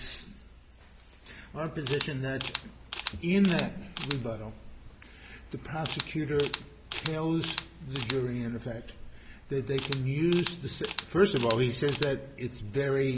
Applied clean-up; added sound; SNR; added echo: none; Camera; 11 dB; none.